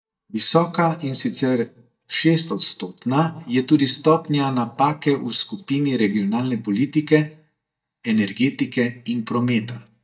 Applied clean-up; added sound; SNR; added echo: neural mask model DeepFilterNet 3.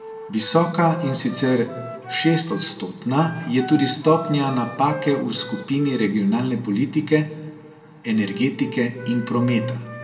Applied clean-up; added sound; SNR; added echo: none; Wind instrument, woodwind instrument; 14 dB; reverberation time 1.1 s.